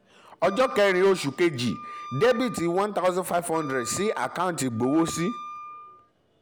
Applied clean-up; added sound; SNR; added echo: none; Wind instrument, woodwind instrument; 15 dB; none.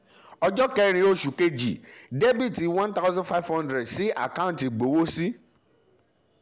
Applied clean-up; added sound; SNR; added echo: none; none; none; none.